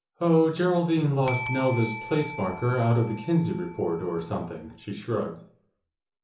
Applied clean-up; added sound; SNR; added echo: none; Bell; 13 dB; reverberation time 0.8 s.